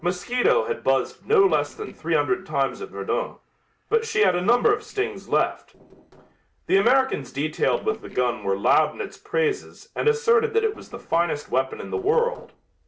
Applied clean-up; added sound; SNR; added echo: neural separator model SepFormer DNS4.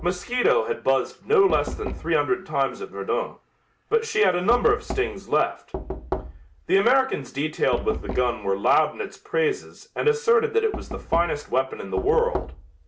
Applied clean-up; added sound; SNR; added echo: none; Knock; 12 dB; none.